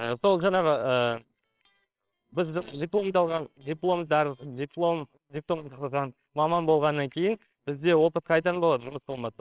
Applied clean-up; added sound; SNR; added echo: neural separator model SepFormer WHAMR!.